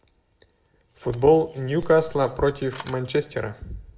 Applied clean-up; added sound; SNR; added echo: none; Keys jangling; 18 dB; reverberation time 0.4 s.